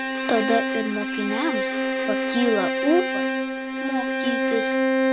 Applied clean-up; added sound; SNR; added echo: none; Bowed string instrument; -2 dB; none.